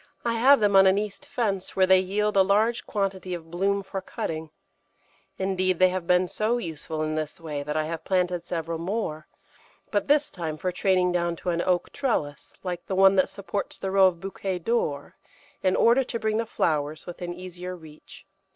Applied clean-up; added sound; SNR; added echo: none; none; none; none.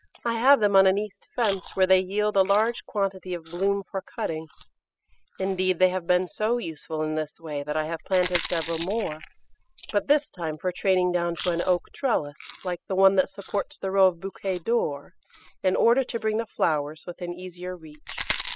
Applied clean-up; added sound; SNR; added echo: classical method spectral subtraction.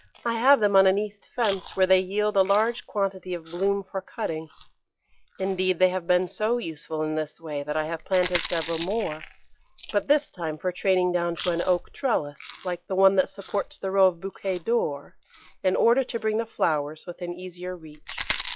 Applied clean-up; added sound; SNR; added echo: classical method log-MMSE.